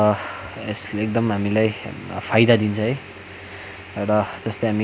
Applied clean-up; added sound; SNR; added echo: none; none; none; none.